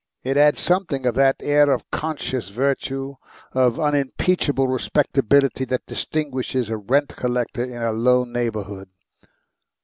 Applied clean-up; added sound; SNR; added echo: none; none; none; none.